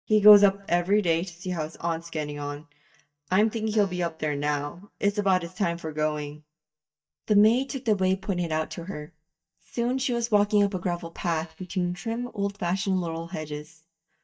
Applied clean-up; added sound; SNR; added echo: neural mask model DeepFilterNet 3.